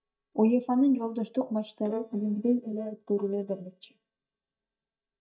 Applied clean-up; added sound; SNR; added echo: neural mask model DeepFilterNet 3.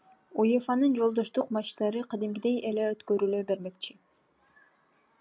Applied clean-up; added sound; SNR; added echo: none; none; none; none.